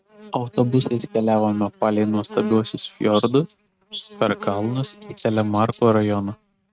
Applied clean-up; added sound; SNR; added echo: neural mask model RNNoise.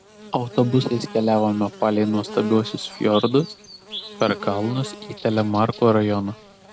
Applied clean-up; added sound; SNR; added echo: none; Buzz / Bird; 15 dB; none.